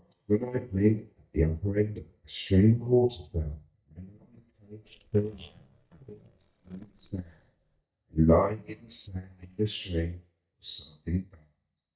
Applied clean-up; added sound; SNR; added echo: neural mask model DeepFilterNet 3.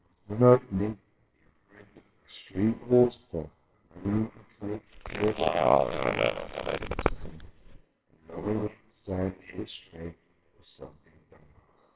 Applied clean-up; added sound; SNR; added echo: neural separator model SepFormer WHAMR!.